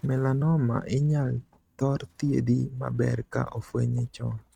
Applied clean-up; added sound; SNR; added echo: neural mask model RNNoise.